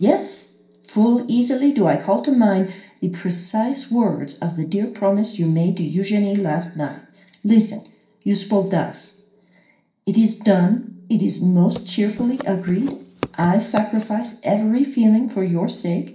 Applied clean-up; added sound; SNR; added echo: neural separator model SepFormer DNS4.